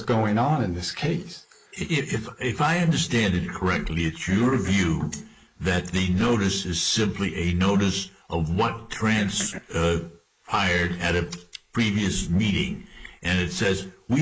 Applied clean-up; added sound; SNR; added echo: neural mask model Resemble Enhance denoiser.